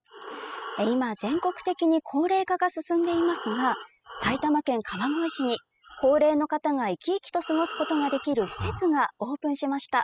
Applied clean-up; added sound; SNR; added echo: classical method spectral subtraction.